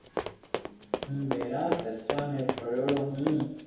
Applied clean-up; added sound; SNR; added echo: none; Run; 4 dB; reverberation time 2.1 s.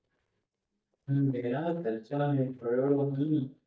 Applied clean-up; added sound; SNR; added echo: neural mask model DeepFilterNet 3.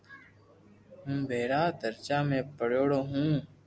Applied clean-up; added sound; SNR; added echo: none; none; none; none.